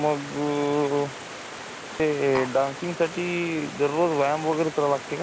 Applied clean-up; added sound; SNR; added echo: none; Stream + Tap; 12 dB; none.